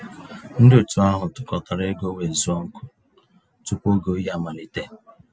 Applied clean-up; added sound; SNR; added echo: none; none; none; none.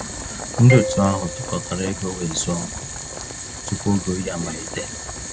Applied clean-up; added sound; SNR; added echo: none; Boiling + Marimba, xylophone; 6 dB; none.